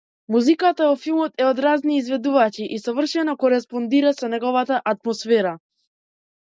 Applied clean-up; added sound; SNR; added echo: none; none; none; none.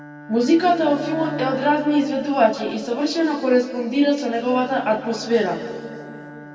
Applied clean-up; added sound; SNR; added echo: none; Bowed string instrument; 17 dB; reverberation time 2.1 s.